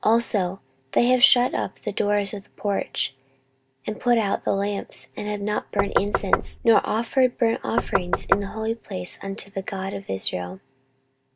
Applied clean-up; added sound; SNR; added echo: none; Knock; 1 dB; none.